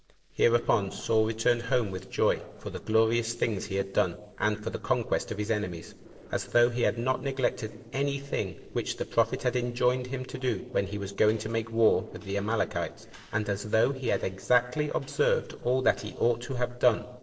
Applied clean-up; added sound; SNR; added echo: neural separator model SepFormer DNS4.